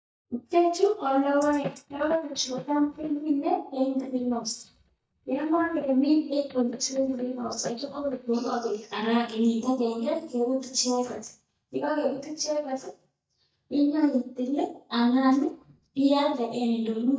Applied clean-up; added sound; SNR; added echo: neural mask model DeepFilterNet 3.